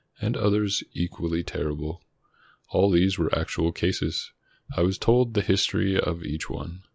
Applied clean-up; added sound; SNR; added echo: none; none; none; none.